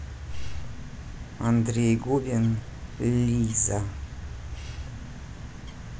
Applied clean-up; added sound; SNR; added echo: none; Bird; 10 dB; none.